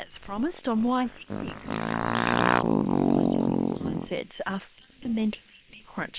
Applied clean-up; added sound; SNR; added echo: neural separator model SepFormer WHAM!.